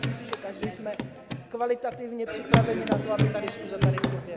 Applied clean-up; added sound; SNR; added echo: none; Hands / Wood; -4 dB; none.